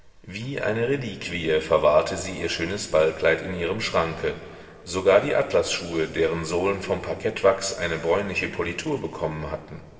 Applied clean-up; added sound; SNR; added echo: none; none; none; reverberation time 2.1 s.